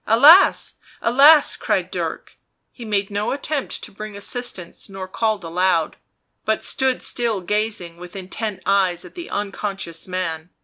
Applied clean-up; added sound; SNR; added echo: none; none; none; none.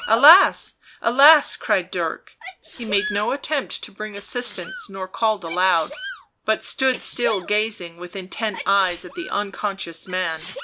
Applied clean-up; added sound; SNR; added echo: none; Sneeze; 15 dB; none.